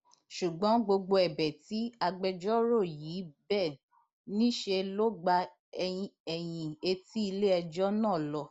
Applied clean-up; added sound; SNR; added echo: none; none; none; none.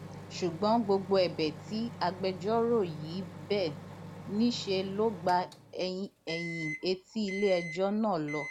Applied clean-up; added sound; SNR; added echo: none; Microwave oven; 13 dB; none.